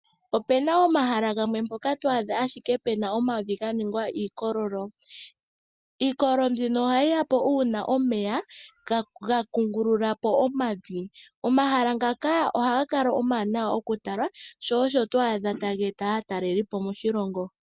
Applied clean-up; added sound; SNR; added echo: none; none; none; none.